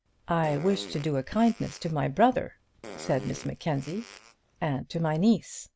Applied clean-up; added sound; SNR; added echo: none; Fart; 18 dB; none.